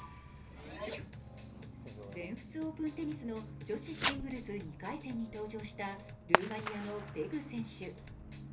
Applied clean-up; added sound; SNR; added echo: none; Fireworks; 0 dB; reverberation time 0.3 s.